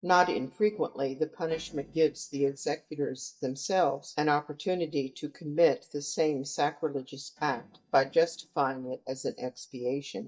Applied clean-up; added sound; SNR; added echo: neural mask model DeepFilterNet 3.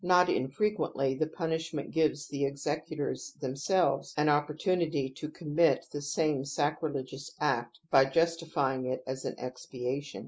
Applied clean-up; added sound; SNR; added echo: none; none; none; none.